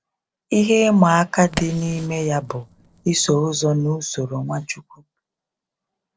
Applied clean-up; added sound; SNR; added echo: neural separator model SepFormer DNS4.